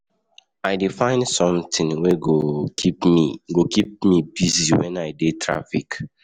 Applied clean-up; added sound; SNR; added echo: none; none; none; none.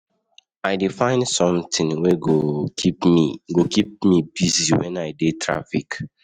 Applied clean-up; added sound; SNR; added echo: neural mask model RNNoise.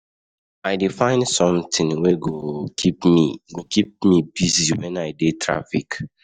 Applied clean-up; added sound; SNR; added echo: neural mask model DeepFilterNet 3.